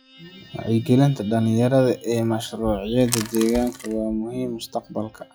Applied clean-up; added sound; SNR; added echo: classical method log-MMSE.